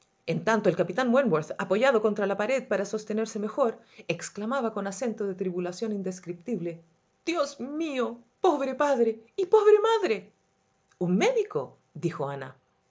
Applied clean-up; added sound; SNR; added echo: none; none; none; none.